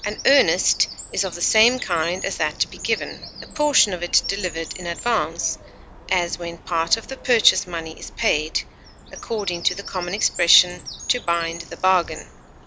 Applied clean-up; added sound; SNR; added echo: none; Bird vocalization, bird call, bird song; 14 dB; none.